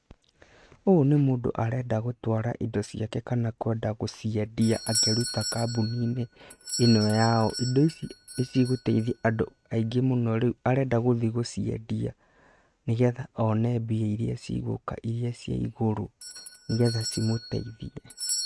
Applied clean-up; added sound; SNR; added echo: neural mask model RNNoise.